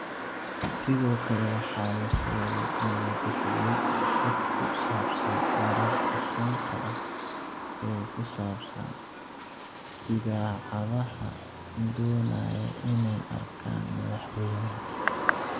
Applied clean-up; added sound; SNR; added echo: none; Bird vocalization, bird call, bird song; 1 dB; none.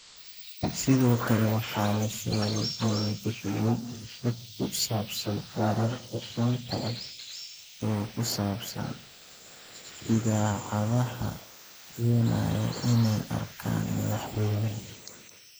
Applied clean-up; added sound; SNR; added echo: neural mask model Resemble Enhance denoiser.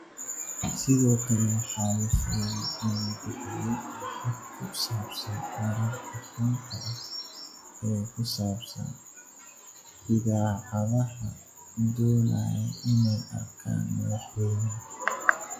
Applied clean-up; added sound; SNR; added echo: classical method log-MMSE.